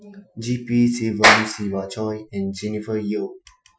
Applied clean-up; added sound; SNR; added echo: classical method Wiener filter.